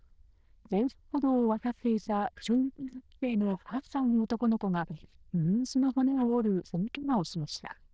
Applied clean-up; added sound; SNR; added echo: neural diffusion model UNIVERSE++.